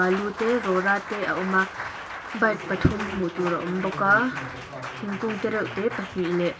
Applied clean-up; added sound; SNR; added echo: none; Applause; 9 dB; reverberation time 0.2 s.